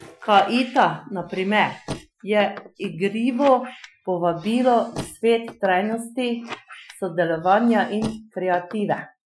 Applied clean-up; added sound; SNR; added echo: classical method Wiener filter.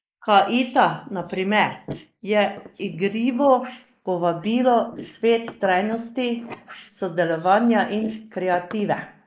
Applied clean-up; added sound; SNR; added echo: neural mask model Resemble Enhance denoiser.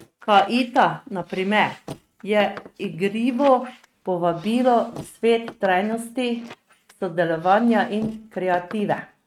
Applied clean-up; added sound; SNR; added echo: neural mask model RNNoise.